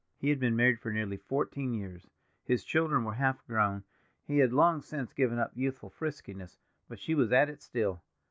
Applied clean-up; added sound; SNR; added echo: none; none; none; none.